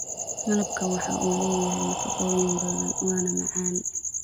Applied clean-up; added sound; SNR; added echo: none; Breathing; 8 dB; none.